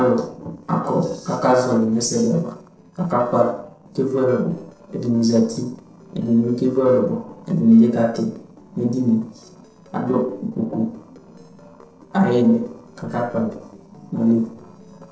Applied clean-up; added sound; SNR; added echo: neural separator model SepFormer DNS4.